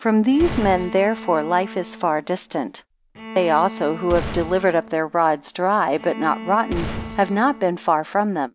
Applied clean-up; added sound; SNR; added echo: none; Glass + Bowed string instrument; 12 dB; none.